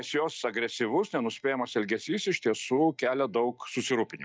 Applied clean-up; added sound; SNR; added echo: neural mask model DeepFilterNet 3.